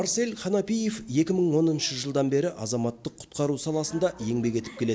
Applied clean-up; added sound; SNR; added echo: none; none; none; none.